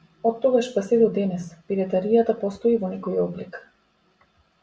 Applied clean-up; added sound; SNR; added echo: none; none; none; none.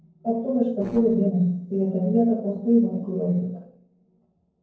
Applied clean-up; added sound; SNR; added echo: neural separator model SepFormer DNS4.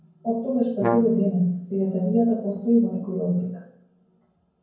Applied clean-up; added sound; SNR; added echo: none; Brass instrument; 6 dB; reverberation time 0.9 s.